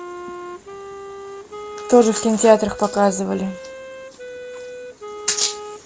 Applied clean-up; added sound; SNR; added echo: none; Wind instrument, woodwind instrument; 13 dB; none.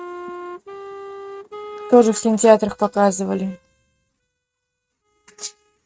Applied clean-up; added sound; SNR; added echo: neural mask model RNNoise.